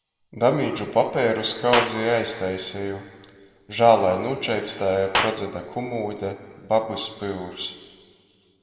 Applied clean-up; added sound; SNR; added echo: none; Clapping; 9 dB; reverberation time 2.1 s.